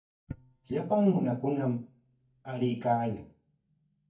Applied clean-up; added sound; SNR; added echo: neural mask model DeepFilterNet 3.